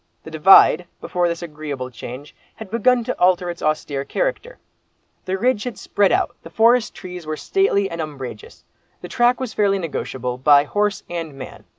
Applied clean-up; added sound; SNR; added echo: none; none; none; none.